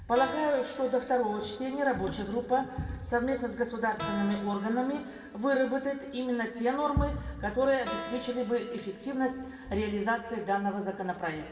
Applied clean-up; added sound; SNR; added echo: none; Keyboard (musical); 15 dB; reverberation time 1.9 s.